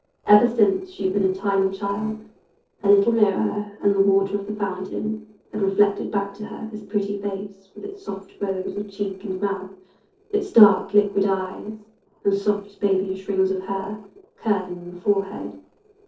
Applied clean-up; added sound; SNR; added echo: neural separator model SepFormer DNS4.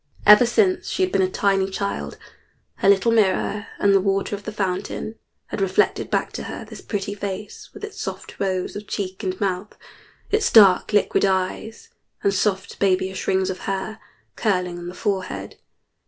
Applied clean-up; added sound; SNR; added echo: none; none; none; none.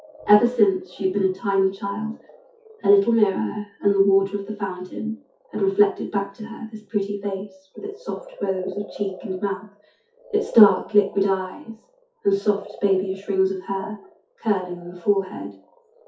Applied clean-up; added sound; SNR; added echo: classical method WPE with log-MMSE.